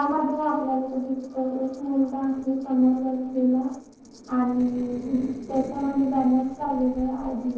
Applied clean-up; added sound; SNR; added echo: neural separator model SepFormer DNS4.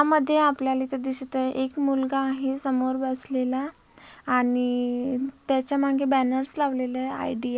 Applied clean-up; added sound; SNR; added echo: none; none; none; none.